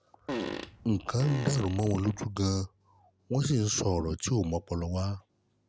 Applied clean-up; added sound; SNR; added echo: none; Fart; 9 dB; none.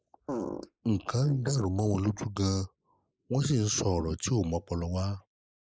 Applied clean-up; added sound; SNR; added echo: neural mask model Resemble Enhance denoiser.